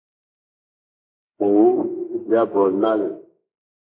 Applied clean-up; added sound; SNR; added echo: neural mask model Resemble Enhance denoiser.